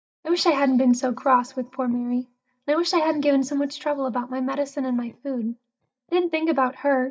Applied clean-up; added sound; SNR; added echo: neural mask model DeepFilterNet 3.